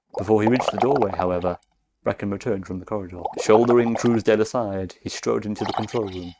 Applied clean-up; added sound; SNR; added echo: neural mask model RNNoise.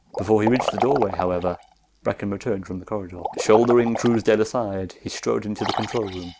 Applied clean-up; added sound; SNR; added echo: none; Liquid; 8 dB; none.